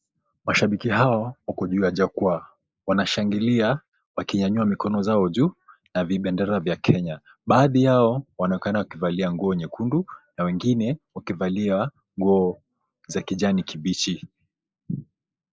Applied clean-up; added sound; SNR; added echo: neural mask model Resemble Enhance denoiser.